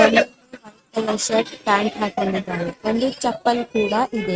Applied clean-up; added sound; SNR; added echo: neural mask model RNNoise.